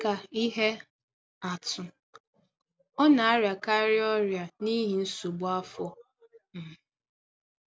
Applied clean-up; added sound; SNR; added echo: none; none; none; none.